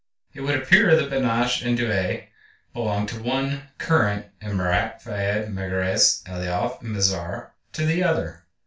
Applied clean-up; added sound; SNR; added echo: none; none; none; reverberation time 0.3 s.